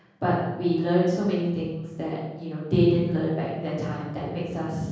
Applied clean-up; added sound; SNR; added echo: none; none; none; reverberation time 1.3 s.